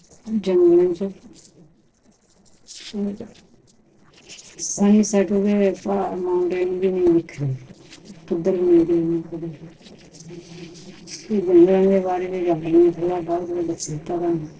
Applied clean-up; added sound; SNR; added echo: neural separator model SepFormer DNS4.